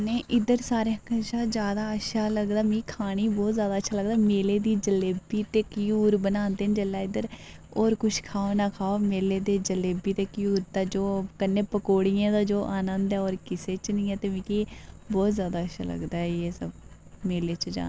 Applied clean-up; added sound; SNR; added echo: none; none; none; none.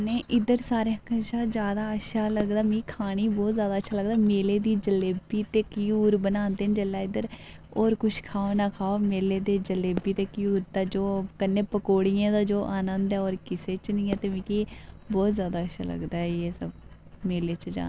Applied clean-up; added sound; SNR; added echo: none; Fireworks; 19 dB; none.